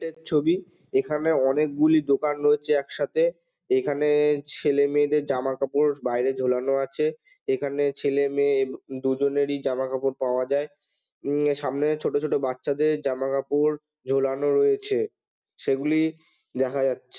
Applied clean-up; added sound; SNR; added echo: none; none; none; none.